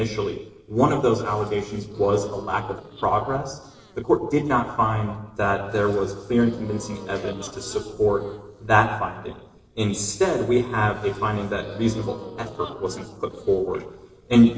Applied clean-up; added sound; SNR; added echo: neural separator model SepFormer DNS4.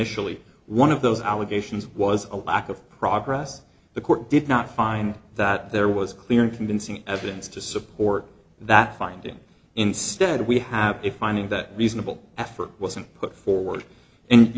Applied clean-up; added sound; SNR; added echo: none; none; none; none.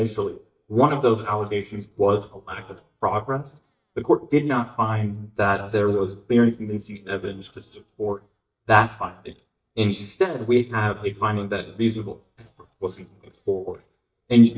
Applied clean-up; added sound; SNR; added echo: neural mask model DeepFilterNet 3.